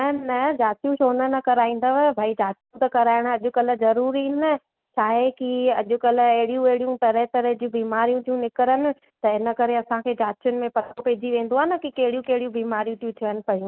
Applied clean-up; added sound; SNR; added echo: none; none; none; none.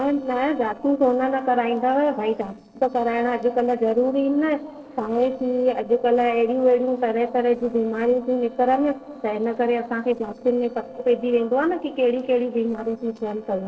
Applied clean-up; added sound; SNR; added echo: neural separator model SepFormer DNS4.